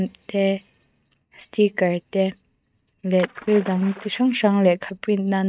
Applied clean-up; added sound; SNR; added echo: neural mask model RNNoise.